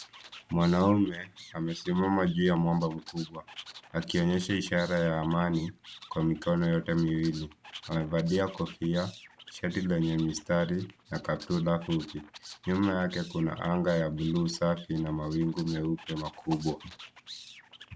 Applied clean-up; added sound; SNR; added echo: none; Animal; 19 dB; none.